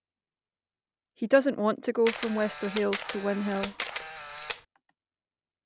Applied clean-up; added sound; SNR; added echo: none; Camera; 8 dB; none.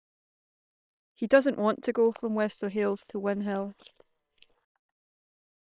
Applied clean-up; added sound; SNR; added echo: neural separator model SepFormer WHAM!.